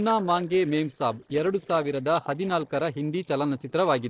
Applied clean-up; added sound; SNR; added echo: neural separator model SepFormer DNS4.